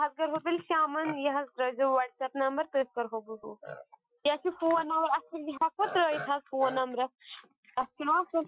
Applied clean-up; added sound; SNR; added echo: classical method Wiener filter.